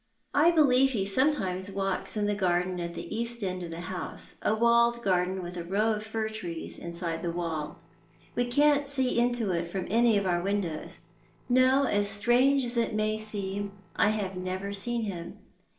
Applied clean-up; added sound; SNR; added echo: neural separator model SepFormer DNS4.